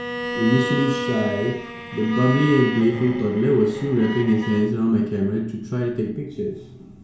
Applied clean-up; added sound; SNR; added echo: none; Bowed string instrument; 10 dB; reverberation time 0.6 s.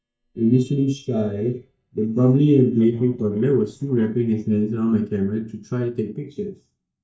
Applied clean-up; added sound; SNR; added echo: neural mask model DeepFilterNet 3.